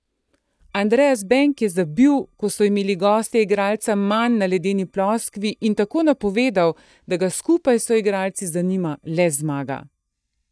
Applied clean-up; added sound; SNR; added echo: neural mask model DeepFilterNet 3.